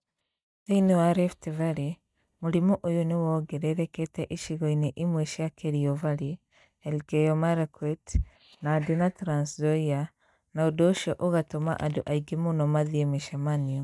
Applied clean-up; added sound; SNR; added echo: neural mask model DeepFilterNet 3.